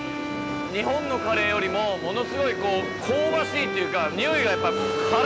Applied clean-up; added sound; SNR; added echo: none; Bowed string instrument; 5 dB; none.